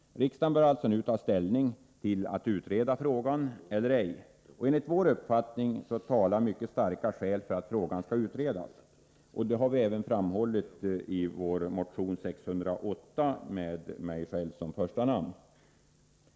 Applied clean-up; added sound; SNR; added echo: none; none; none; none.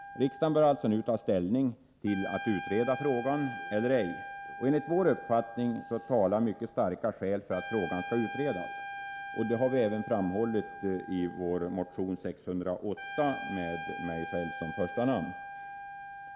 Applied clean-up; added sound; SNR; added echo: none; Trumpet; 11 dB; none.